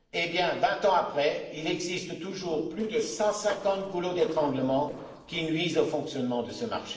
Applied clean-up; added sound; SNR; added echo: neural separator model SepFormer DNS4.